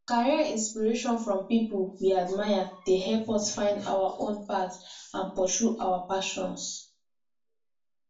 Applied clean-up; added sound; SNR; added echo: none; none; none; reverberation time 0.3 s.